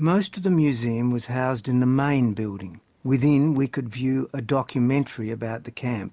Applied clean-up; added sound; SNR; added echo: none; none; none; none.